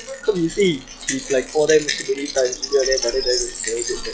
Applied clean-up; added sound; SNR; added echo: classical method log-MMSE.